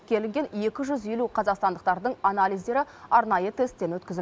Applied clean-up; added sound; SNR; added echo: none; none; none; none.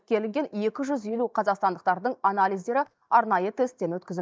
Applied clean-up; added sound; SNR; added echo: neural mask model DeepFilterNet 3.